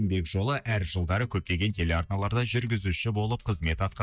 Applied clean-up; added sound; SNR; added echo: neural mask model DeepFilterNet 3.